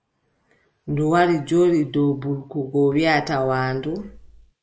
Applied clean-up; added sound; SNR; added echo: neural mask model Resemble Enhance denoiser.